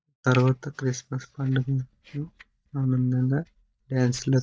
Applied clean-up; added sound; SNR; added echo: neural mask model DeepFilterNet 3.